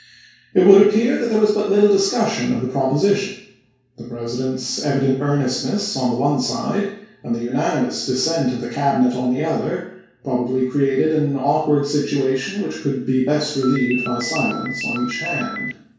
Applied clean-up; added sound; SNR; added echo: none; Ringtone; 8 dB; reverberation time 0.6 s.